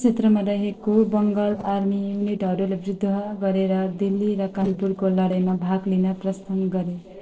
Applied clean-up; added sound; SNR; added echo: neural separator model SepFormer DNS4.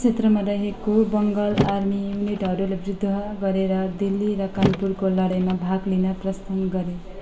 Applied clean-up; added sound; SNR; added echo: none; Car; 9 dB; reverberation time 0.4 s.